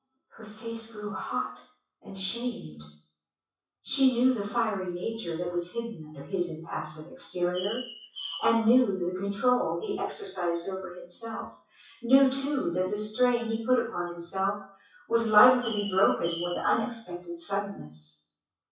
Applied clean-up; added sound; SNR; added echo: classical method WPE with log-MMSE.